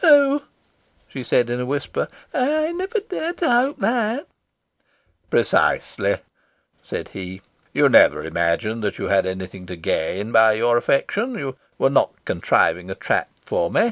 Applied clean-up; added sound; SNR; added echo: none; none; none; none.